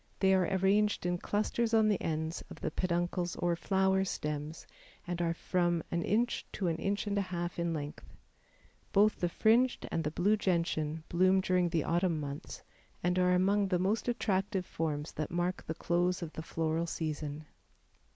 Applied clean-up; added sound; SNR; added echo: none; none; none; none.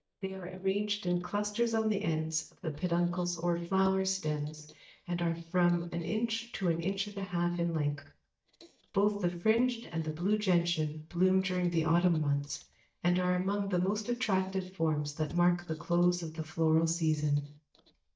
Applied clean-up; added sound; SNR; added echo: neural mask model DeepFilterNet 3.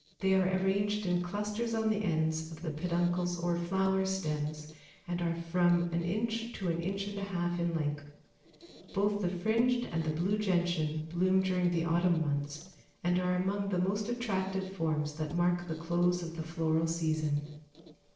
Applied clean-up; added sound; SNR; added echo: neural separator model SepFormer DNS4.